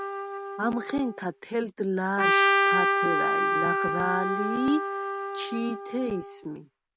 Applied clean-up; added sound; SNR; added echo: none; Trumpet; -3 dB; none.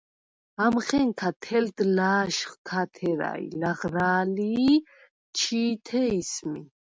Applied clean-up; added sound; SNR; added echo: none; none; none; none.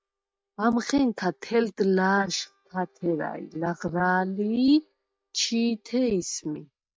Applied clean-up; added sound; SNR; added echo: neural mask model DeepFilterNet 3.